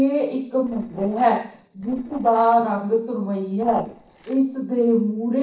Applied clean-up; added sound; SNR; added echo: neural separator model SepFormer DNS4.